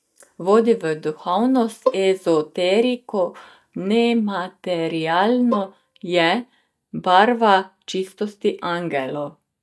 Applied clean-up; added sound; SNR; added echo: neural mask model DeepFilterNet 3.